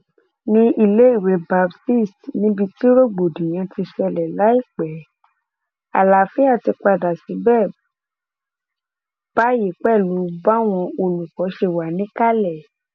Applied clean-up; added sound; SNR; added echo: none; none; none; none.